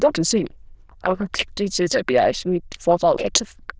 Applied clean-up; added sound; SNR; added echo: neural diffusion model UNIVERSE++.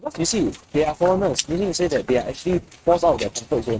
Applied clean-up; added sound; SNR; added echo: neural mask model RNNoise.